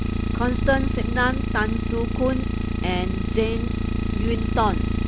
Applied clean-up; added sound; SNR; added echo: none; Idling; -3 dB; none.